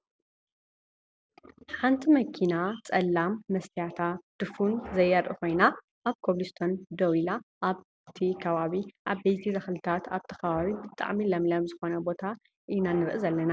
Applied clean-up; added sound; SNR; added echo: none; none; none; none.